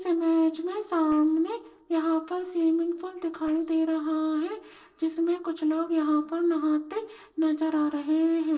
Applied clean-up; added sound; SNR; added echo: neural separator model SepFormer DNS4.